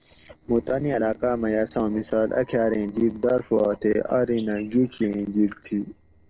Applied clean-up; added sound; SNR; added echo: neural separator model SepFormer DNS4.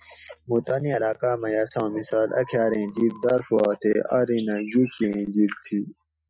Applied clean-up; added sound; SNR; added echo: classical method Wiener filter.